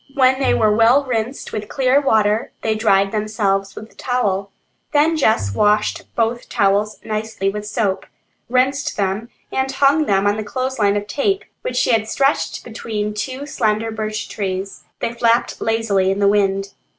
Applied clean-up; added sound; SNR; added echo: none; Bowed string instrument; 12 dB; none.